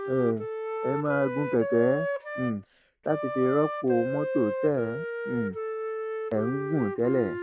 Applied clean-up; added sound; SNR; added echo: none; Wind instrument, woodwind instrument; 4 dB; none.